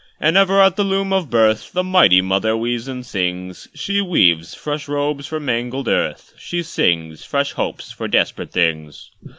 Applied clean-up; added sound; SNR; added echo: none; none; none; none.